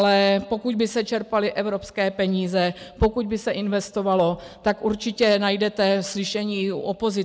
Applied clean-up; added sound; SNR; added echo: none; none; none; none.